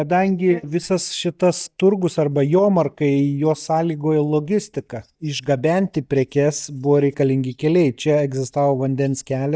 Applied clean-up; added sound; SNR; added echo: neural mask model DeepFilterNet 3.